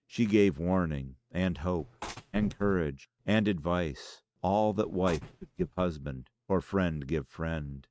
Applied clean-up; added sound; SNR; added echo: neural mask model RNNoise.